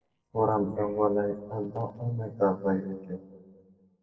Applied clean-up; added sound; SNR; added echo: neural separator model SepFormer DNS4.